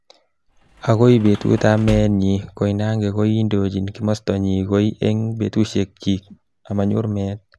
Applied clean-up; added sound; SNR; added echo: none; Sliding door / Slam; 15 dB; none.